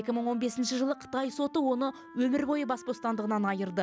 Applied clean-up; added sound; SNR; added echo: none; Wind instrument, woodwind instrument; 19 dB; none.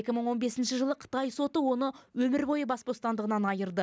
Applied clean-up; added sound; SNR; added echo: none; none; none; none.